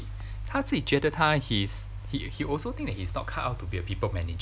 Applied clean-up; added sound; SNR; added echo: none; none; none; none.